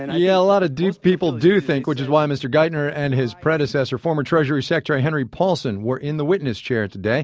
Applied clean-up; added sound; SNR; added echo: none; none; none; none.